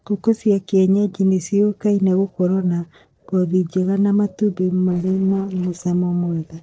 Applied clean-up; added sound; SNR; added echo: neural separator model SepFormer DNS4.